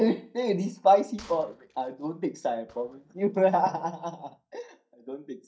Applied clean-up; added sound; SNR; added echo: neural mask model DeepFilterNet 3.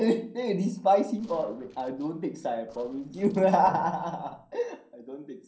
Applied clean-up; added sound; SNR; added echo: neural separator model SepFormer DNS4.